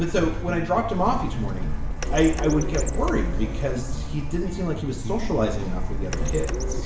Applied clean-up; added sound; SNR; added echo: none; Printer; 1 dB; reverberation time 0.7 s.